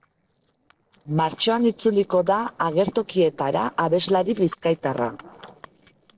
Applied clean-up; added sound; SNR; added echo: neural separator model SepFormer DNS4.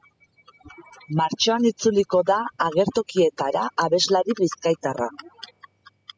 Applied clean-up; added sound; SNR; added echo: classical method spectral subtraction.